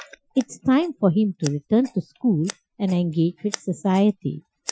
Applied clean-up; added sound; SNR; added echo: classical method Wiener filter.